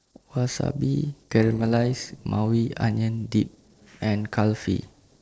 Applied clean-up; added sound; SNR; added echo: neural separator model SepFormer DNS4.